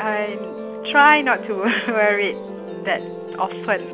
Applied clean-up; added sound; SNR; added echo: none; Musical instrument; 10 dB; none.